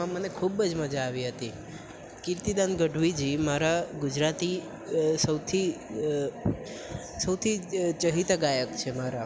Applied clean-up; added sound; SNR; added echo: none; none; none; none.